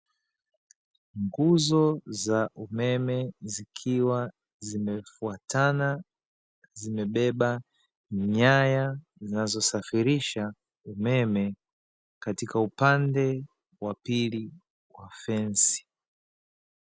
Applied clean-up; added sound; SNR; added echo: none; none; none; none.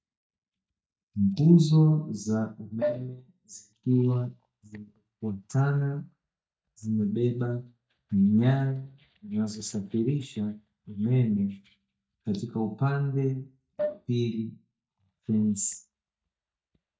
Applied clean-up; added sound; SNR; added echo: neural mask model DeepFilterNet 3.